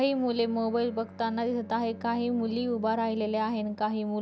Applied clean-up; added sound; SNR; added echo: none; Bowed string instrument; 17 dB; none.